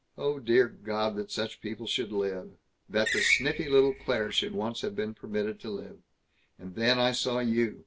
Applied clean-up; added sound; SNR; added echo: none; Screech; 3 dB; none.